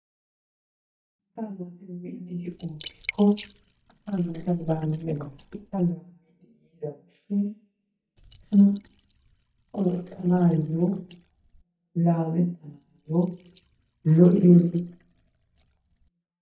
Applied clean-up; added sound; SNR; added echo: neural mask model DeepFilterNet 3.